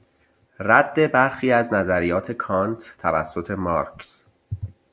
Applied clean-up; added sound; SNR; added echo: none; none; none; none.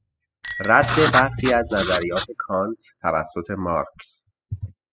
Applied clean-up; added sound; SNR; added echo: classical method spectral subtraction.